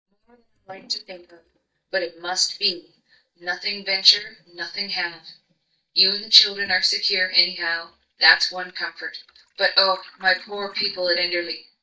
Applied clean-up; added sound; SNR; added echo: neural mask model DeepFilterNet 3.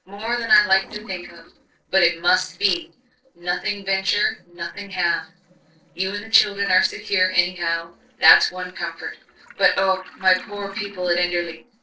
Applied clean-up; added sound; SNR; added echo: neural separator model SepFormer DNS4.